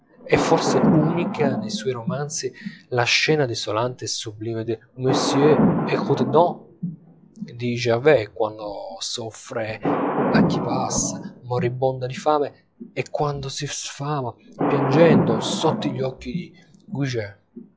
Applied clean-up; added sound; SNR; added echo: classical method log-MMSE.